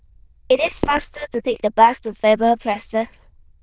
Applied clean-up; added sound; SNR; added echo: neural diffusion model UNIVERSE++.